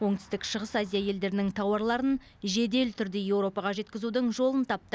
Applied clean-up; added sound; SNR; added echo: none; none; none; none.